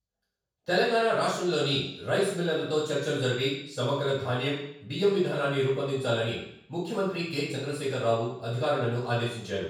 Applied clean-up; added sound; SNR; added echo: none; none; none; reverberation time 0.7 s.